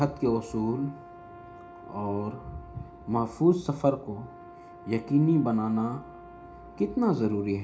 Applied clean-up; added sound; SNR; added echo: none; Brass instrument; 20 dB; reverberation time 0.4 s.